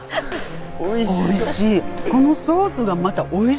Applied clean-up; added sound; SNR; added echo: none; Walk, footsteps; 10 dB; none.